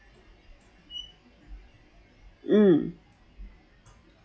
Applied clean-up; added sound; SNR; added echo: classical method log-MMSE.